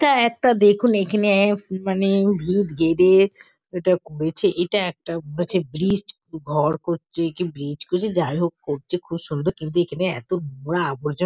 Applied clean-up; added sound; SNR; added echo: none; none; none; none.